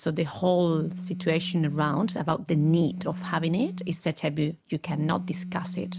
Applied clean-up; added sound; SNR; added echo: none; Telephone; 10 dB; none.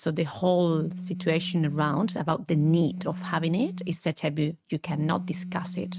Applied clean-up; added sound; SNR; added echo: neural mask model RNNoise.